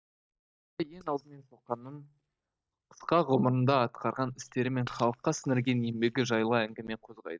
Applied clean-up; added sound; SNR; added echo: neural mask model DeepFilterNet 3.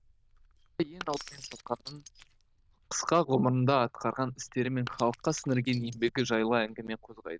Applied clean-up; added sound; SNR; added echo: neural diffusion model UNIVERSE++.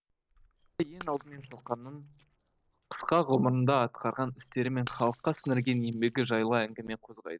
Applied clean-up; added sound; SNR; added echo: neural separator model SepFormer DNS4.